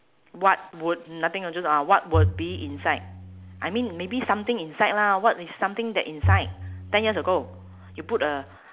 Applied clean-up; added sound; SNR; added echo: none; Bowed string instrument; 3 dB; none.